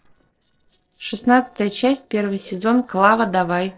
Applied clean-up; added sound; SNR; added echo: neural separator model SepFormer DNS4.